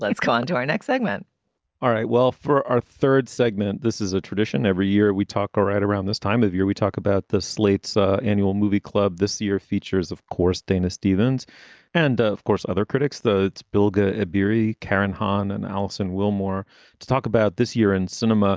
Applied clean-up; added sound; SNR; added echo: none; none; none; none.